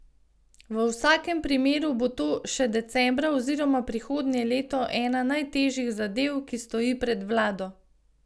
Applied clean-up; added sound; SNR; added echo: none; none; none; none.